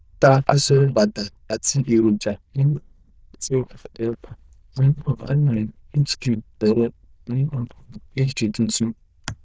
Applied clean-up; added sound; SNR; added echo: neural diffusion model UNIVERSE++.